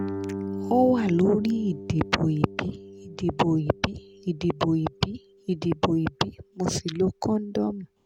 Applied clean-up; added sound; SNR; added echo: none; Guitar; 13 dB; none.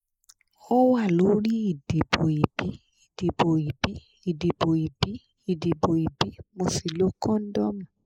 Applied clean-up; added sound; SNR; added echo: neural mask model Resemble Enhance denoiser.